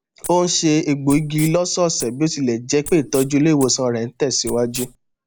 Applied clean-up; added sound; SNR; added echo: none; Wild animals; 17 dB; none.